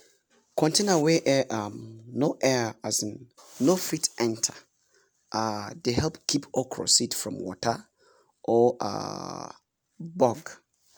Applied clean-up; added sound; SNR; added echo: none; none; none; none.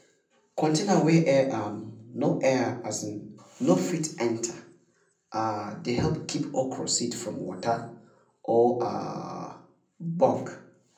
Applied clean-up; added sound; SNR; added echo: none; none; none; reverberation time 0.6 s.